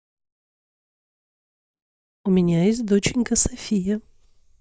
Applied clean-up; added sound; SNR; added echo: neural mask model DeepFilterNet 3.